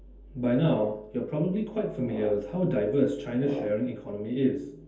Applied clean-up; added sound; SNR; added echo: none; Brass instrument; 14 dB; reverberation time 0.5 s.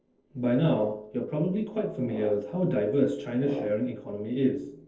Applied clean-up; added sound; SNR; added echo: neural separator model SepFormer DNS4.